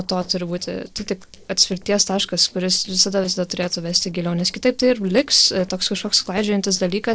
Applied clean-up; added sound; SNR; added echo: neural separator model SepFormer DNS4.